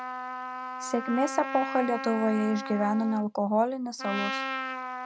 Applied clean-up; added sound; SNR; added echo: none; Trumpet; 7 dB; none.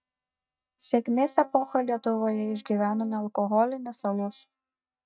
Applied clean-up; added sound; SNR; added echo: neural mask model DeepFilterNet 3.